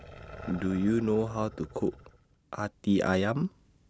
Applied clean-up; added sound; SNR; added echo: none; Growling; 18 dB; none.